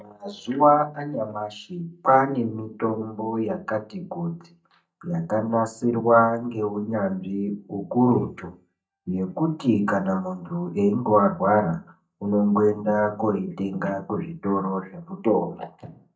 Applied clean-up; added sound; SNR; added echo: neural mask model DeepFilterNet 3.